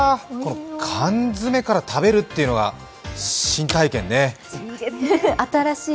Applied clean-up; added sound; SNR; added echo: none; none; none; none.